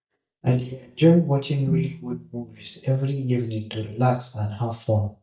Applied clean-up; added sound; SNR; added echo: neural mask model DeepFilterNet 3.